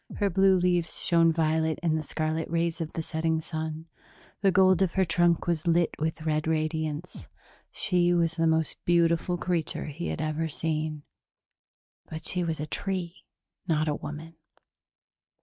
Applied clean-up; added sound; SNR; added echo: neural mask model RNNoise.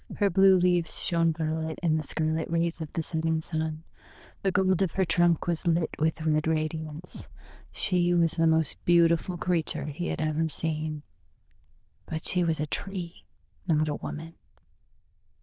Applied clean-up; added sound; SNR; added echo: neural diffusion model UNIVERSE++.